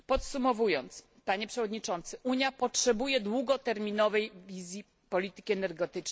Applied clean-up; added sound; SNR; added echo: none; none; none; none.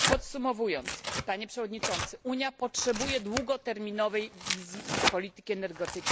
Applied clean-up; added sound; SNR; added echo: none; Tearing; 2 dB; none.